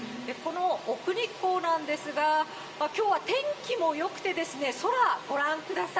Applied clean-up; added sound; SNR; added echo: none; none; none; reverberation time 2.9 s.